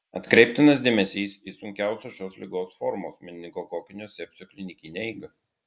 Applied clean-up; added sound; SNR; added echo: none; none; none; none.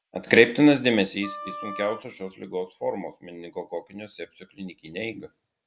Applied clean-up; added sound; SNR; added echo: none; Wind instrument, woodwind instrument + Bell; 17 dB; none.